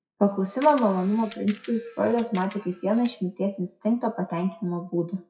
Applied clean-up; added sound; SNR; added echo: classical method WPE with log-MMSE.